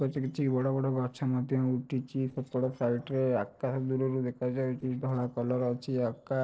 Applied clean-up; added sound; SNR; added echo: neural separator model SepFormer DNS4.